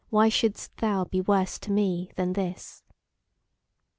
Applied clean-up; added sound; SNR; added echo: none; none; none; none.